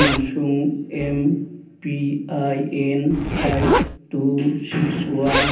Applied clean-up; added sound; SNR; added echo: none; Zipper (clothing); 4 dB; reverberation time 0.6 s.